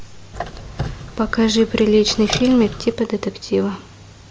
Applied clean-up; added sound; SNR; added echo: none; Squeak; 10 dB; none.